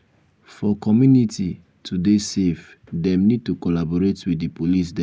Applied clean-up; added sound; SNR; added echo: none; none; none; none.